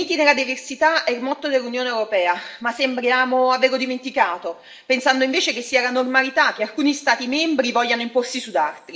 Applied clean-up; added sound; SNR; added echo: none; none; none; reverberation time 0.6 s.